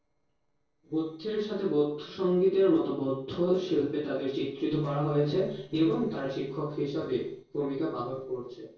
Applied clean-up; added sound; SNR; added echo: neural separator model SepFormer DNS4.